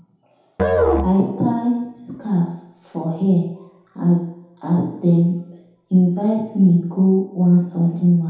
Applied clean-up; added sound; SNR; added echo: none; Musical instrument; 5 dB; reverberation time 0.8 s.